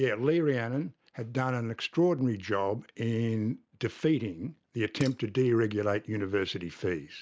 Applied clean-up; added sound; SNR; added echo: neural mask model Resemble Enhance denoiser.